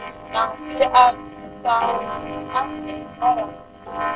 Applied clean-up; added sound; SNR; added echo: neural separator model SepFormer DNS4.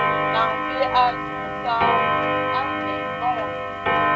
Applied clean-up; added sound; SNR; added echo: none; Clock; -3 dB; reverberation time 0.1 s.